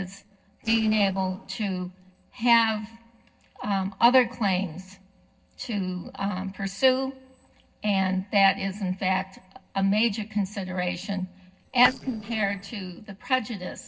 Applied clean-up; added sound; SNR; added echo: neural separator model SepFormer DNS4.